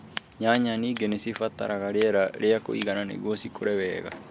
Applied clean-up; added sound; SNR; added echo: none; Scissors; 16 dB; none.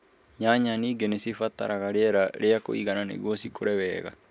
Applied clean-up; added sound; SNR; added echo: none; none; none; none.